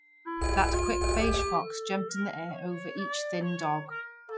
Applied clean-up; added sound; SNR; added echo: classical method Wiener filter.